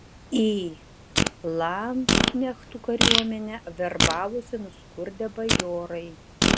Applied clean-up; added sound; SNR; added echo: none; Fart; -2 dB; none.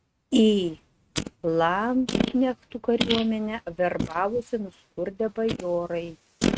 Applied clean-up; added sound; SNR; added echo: neural mask model RNNoise.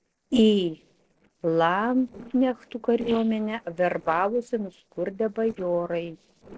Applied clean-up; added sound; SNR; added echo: neural separator model SepFormer DNS4.